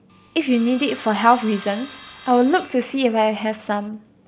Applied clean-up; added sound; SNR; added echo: none; Sawing; 14 dB; none.